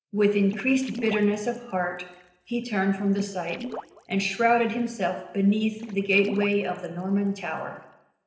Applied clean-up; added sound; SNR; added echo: neural separator model SepFormer DNS4.